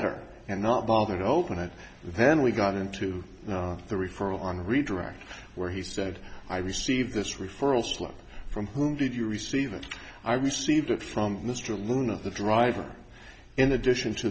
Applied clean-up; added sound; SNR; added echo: none; none; none; none.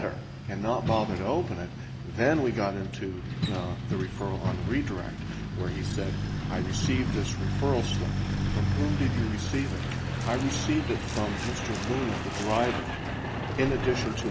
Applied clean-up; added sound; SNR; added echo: none; Truck; 0 dB; none.